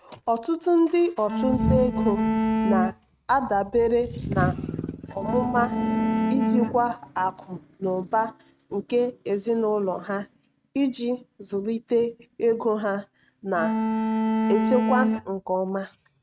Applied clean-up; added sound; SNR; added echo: neural mask model RNNoise.